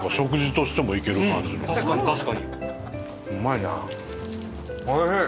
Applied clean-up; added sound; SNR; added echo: none; none; none; none.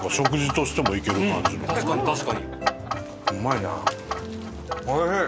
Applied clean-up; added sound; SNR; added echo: none; Clock; 5 dB; none.